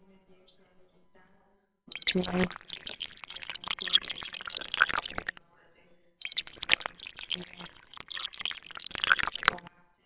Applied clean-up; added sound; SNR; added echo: neural separator model SepFormer WHAMR!.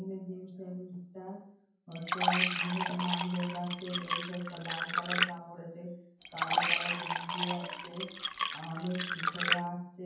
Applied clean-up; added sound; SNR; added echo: none; Fill (with liquid); -5 dB; reverberation time 0.9 s.